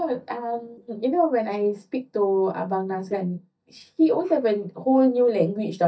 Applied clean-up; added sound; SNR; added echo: neural mask model DeepFilterNet 3.